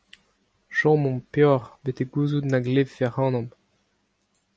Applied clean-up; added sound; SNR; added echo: none; none; none; none.